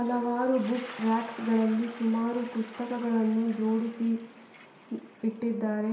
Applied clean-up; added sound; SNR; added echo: none; Toilet flush; 19 dB; reverberation time 0.7 s.